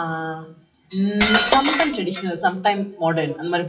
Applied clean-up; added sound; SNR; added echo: classical method WPE with log-MMSE.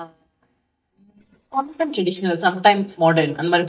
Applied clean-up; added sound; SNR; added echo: neural mask model DeepFilterNet 3.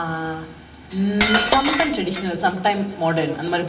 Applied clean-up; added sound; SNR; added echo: none; Cutlery, silverware; 2 dB; reverberation time 0.6 s.